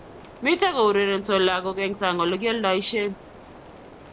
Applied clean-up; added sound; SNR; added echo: none; Rain; 19 dB; none.